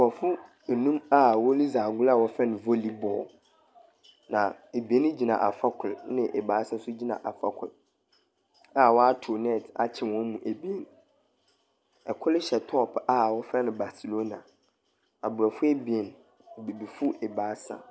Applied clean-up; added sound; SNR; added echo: none; none; none; none.